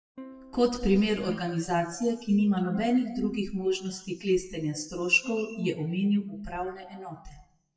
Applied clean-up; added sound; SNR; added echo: classical method WPE with log-MMSE.